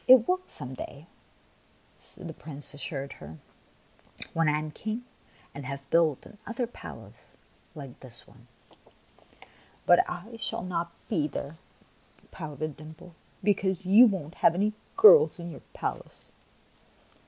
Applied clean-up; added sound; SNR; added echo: none; none; none; none.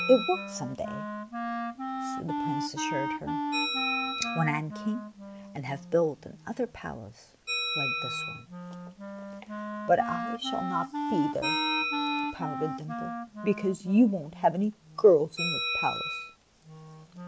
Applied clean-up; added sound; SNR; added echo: none; Wind instrument, woodwind instrument + Bell; 3 dB; none.